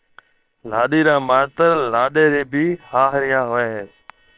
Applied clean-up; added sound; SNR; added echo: neural separator model SepFormer WHAM!.